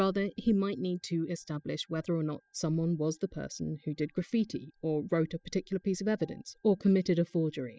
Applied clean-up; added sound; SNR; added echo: classical method spectral subtraction.